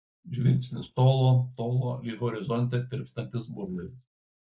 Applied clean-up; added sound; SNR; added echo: neural mask model Resemble Enhance denoiser.